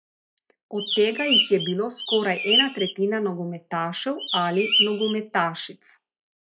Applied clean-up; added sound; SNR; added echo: classical method log-MMSE.